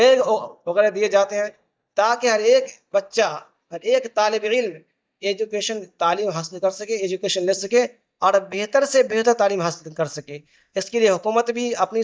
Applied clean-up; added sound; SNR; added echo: neural mask model DeepFilterNet 3.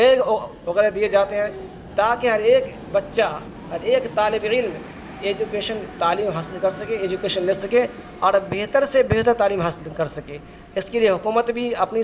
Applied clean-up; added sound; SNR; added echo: none; Train; 17 dB; reverberation time 1.0 s.